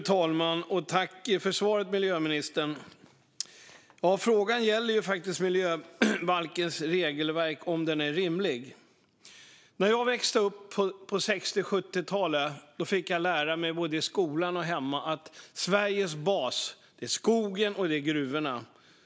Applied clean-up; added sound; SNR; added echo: none; none; none; none.